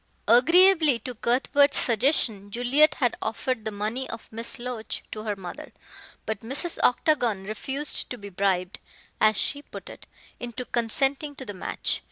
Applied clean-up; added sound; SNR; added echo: none; none; none; none.